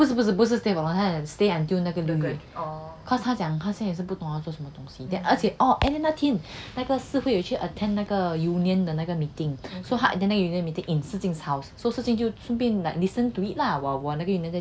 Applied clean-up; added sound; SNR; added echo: none; none; none; none.